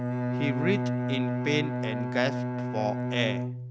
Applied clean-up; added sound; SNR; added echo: none; Bowed string instrument; -2 dB; none.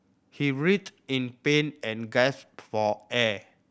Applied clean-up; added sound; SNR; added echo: none; none; none; none.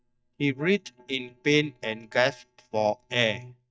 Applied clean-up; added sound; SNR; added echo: neural mask model DeepFilterNet 3.